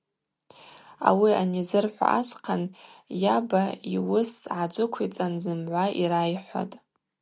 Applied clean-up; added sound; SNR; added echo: none; none; none; none.